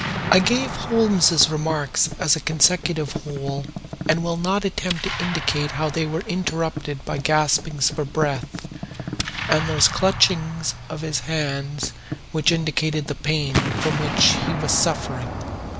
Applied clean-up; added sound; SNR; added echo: none; Thump, thud + Explosion; 7 dB; none.